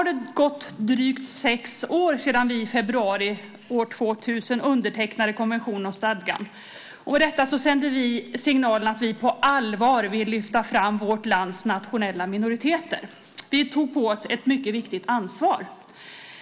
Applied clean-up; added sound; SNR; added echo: none; none; none; none.